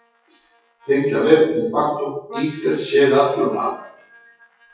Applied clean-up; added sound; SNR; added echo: classical method WPE with log-MMSE.